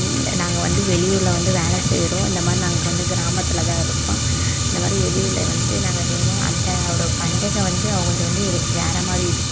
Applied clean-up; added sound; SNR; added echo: none; Fire; -5 dB; none.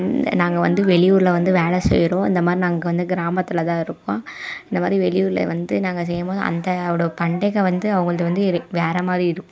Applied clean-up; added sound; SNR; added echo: none; none; none; none.